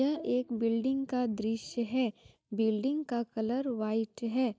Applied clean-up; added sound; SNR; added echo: neural mask model DeepFilterNet 3.